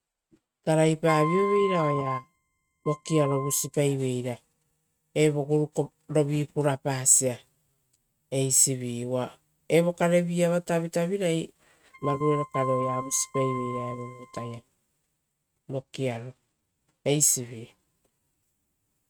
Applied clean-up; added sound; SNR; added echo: neural mask model RNNoise.